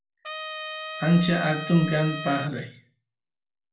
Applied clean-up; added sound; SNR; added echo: none; Trumpet; 9 dB; reverberation time 0.3 s.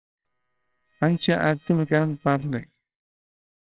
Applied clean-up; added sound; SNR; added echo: neural separator model SepFormer WHAMR!.